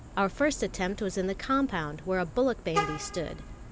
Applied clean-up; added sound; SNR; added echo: none; Vehicle horn, car horn, honking; 9 dB; none.